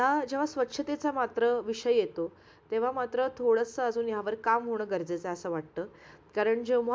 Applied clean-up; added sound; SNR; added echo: none; none; none; none.